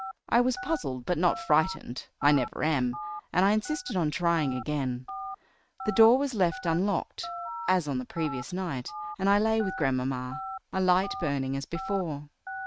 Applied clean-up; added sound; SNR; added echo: neural mask model RNNoise.